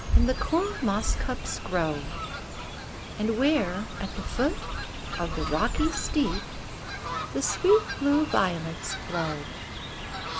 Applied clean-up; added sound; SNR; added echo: none; Fowl; 2 dB; none.